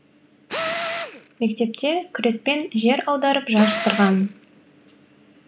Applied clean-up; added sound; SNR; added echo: none; Tools; 6 dB; none.